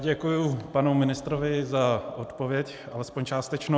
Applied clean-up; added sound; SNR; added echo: none; none; none; none.